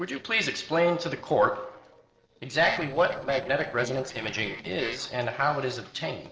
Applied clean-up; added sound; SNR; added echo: neural separator model SepFormer DNS4.